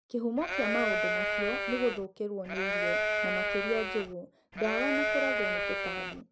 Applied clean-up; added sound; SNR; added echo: none; Livestock, farm animals, working animals; -3 dB; none.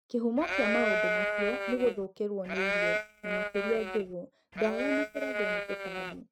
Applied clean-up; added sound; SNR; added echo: neural mask model RNNoise.